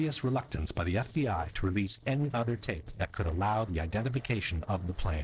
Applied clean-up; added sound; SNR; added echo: neural separator model SepFormer DNS4.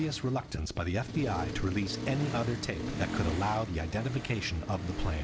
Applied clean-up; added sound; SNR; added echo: none; Accelerating, revving, vroom; 6 dB; none.